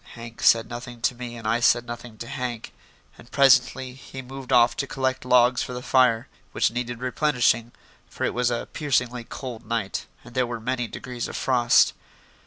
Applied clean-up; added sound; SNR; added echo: none; none; none; none.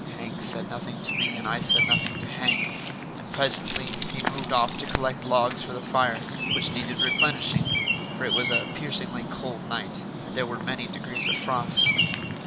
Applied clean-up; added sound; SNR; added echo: none; Bird vocalization, bird call, bird song + Keys jangling; -2 dB; none.